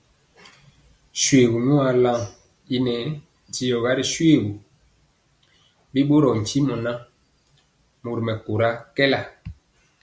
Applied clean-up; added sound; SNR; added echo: none; none; none; none.